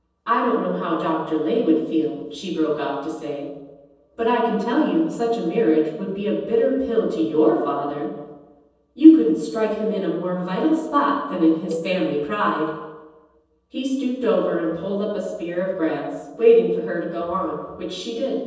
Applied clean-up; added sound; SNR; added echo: neural separator model SepFormer DNS4.